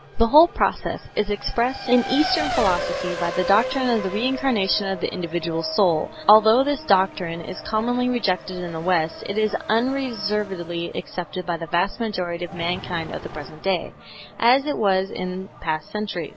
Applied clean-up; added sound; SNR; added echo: none; Race car, auto racing; 12 dB; none.